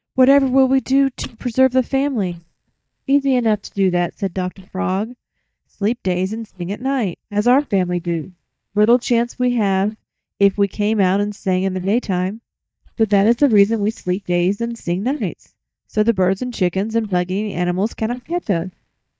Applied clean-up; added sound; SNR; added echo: neural mask model DeepFilterNet 3.